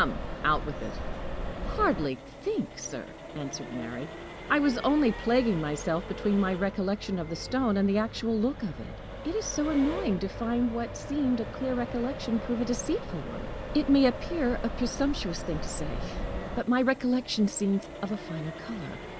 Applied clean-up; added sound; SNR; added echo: none; Accelerating, revving, vroom; 8 dB; none.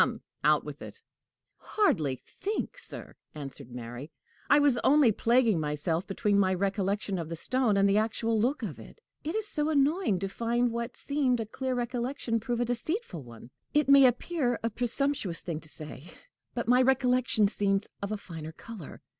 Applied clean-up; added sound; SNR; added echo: none; none; none; none.